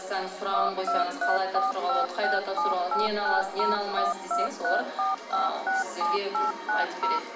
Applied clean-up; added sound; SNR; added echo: none; Telephone; -2 dB; reverberation time 1.1 s.